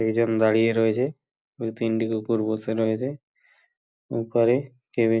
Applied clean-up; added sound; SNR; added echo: none; none; none; none.